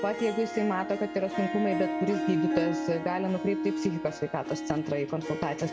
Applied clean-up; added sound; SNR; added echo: none; Harp; 3 dB; none.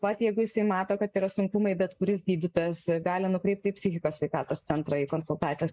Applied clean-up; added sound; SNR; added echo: neural mask model Resemble Enhance denoiser.